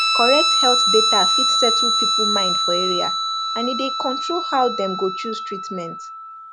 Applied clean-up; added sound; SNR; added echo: none; Guitar; -4 dB; none.